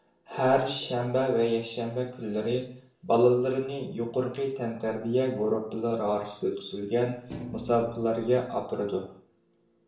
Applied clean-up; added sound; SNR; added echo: none; Thump, thud; 13 dB; reverberation time 0.5 s.